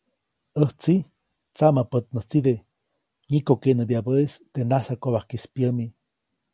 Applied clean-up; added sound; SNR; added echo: none; none; none; none.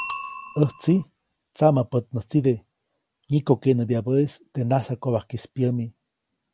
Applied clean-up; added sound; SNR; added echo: none; Bicycle bell; 19 dB; none.